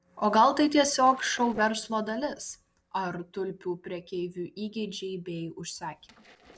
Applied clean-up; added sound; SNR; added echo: neural separator model SepFormer DNS4.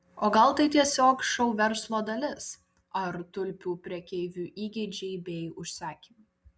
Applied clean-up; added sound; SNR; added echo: none; none; none; none.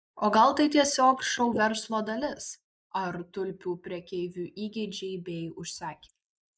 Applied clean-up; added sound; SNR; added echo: neural mask model Resemble Enhance denoiser.